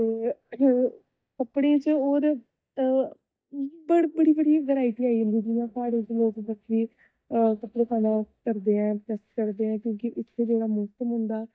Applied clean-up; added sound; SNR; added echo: neural mask model DeepFilterNet 3.